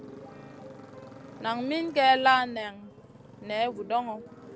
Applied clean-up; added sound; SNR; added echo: none; Motorcycle + Guitar; 17 dB; none.